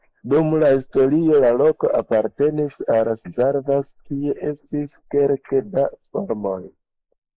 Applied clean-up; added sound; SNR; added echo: neural mask model Resemble Enhance denoiser.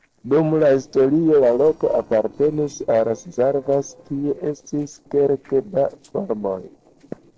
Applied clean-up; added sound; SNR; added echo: neural separator model SepFormer DNS4.